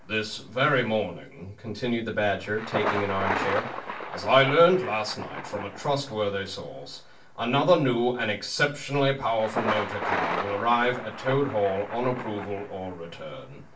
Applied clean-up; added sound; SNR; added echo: none; Thunder; 9 dB; reverberation time 0.3 s.